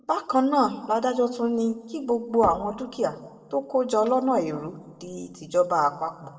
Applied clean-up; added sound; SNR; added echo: neural separator model SepFormer DNS4.